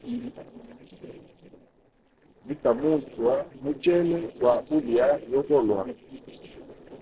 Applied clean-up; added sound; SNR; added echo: neural separator model SepFormer DNS4.